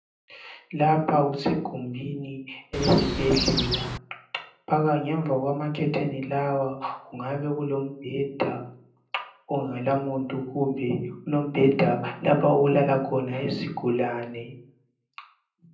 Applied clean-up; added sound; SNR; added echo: none; Chirp, tweet; 3 dB; reverberation time 0.6 s.